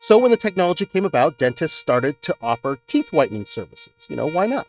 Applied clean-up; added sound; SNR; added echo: neural mask model RNNoise.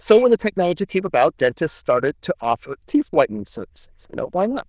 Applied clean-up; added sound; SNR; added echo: neural diffusion model UNIVERSE++.